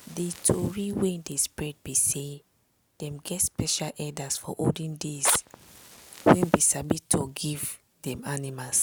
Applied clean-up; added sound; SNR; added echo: none; Fire; 15 dB; none.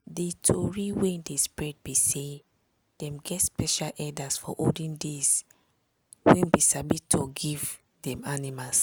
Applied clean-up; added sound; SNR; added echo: none; none; none; none.